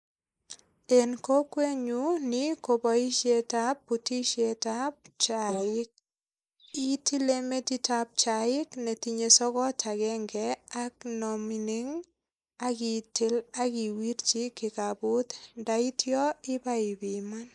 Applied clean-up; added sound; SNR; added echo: neural mask model Resemble Enhance denoiser.